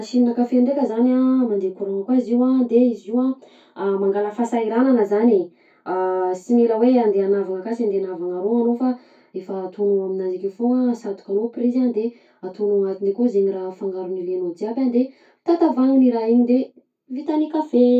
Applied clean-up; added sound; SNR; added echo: none; none; none; reverberation time 0.2 s.